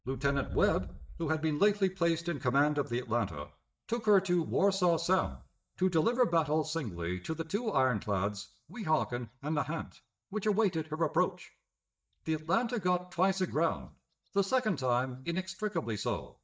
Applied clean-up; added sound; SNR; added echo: neural mask model DeepFilterNet 3.